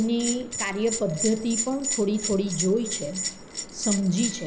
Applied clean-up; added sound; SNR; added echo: none; Bell; 5 dB; none.